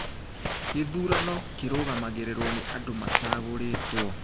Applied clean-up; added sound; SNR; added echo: none; Walk, footsteps; -1 dB; none.